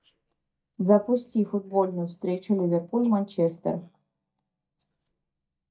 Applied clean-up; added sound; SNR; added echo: neural mask model DeepFilterNet 3.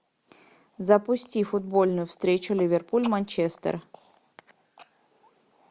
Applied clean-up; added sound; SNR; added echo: none; none; none; none.